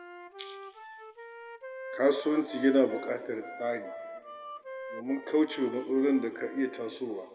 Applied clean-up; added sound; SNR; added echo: none; Wind instrument, woodwind instrument; 14 dB; reverberation time 1.4 s.